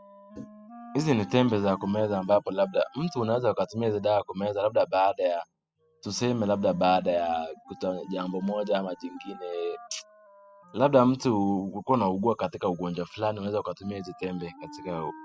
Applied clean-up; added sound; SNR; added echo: classical method spectral subtraction.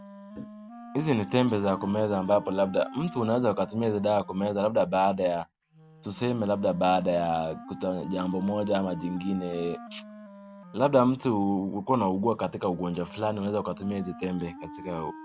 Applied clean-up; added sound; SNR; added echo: none; Wind instrument, woodwind instrument; 17 dB; none.